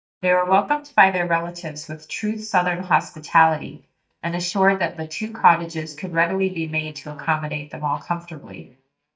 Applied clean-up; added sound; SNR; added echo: neural mask model DeepFilterNet 3.